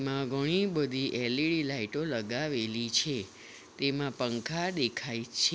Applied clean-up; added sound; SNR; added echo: none; none; none; none.